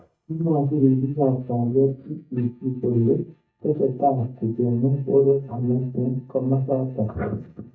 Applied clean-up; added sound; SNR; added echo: neural mask model DeepFilterNet 3.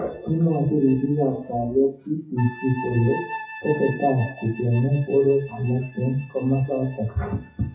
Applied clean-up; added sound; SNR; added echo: classical method WPE with log-MMSE.